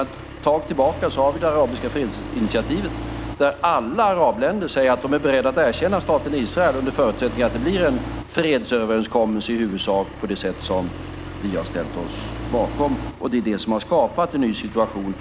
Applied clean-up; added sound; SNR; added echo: none; Accelerating, revving, vroom; 11 dB; none.